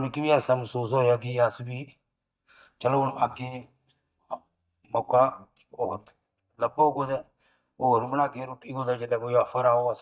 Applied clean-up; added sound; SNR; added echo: neural mask model DeepFilterNet 3.